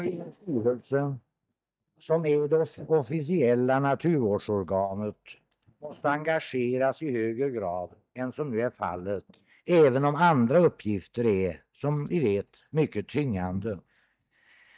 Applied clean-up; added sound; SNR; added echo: neural mask model DeepFilterNet 3.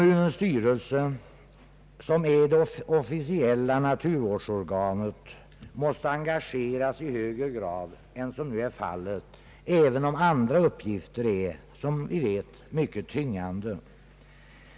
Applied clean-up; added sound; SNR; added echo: none; none; none; none.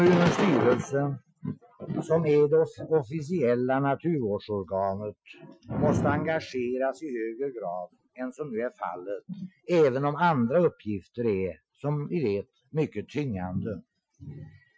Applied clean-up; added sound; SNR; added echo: classical method Wiener filter.